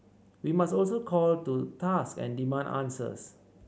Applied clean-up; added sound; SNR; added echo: none; none; none; none.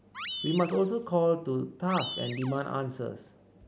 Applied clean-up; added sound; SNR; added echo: none; Animal; 12 dB; none.